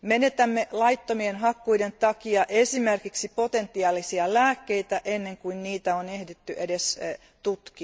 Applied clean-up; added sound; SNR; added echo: none; none; none; none.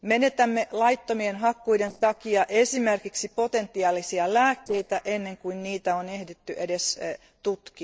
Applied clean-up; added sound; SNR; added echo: neural separator model SepFormer DNS4.